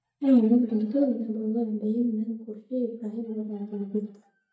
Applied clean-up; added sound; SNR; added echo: neural mask model DeepFilterNet 3.